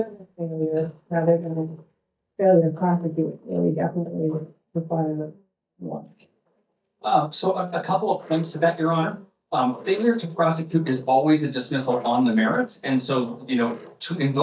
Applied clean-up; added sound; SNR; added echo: neural mask model DeepFilterNet 3.